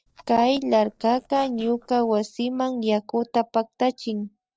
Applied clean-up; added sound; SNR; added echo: neural separator model SepFormer DNS4.